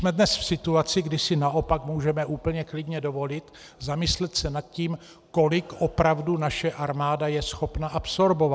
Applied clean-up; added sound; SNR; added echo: none; none; none; none.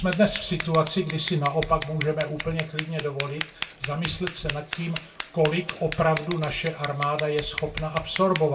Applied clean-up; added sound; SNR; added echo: none; Scissors; 7 dB; reverberation time 0.2 s.